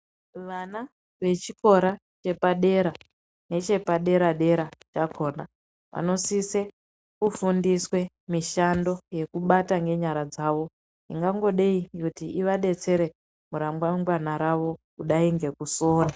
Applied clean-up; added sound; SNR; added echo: none; none; none; none.